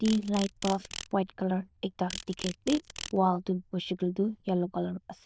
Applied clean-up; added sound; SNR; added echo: neural diffusion model UNIVERSE++.